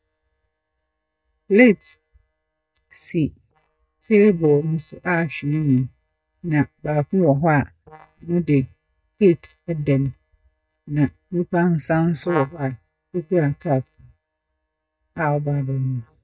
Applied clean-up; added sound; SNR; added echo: neural mask model DeepFilterNet 3.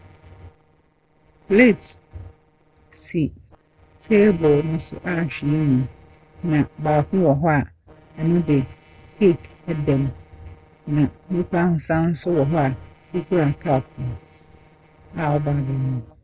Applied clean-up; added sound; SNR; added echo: neural separator model SepFormer DNS4.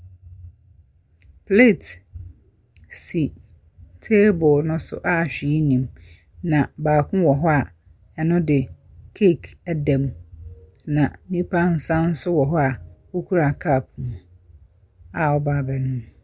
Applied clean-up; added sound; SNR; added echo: none; none; none; none.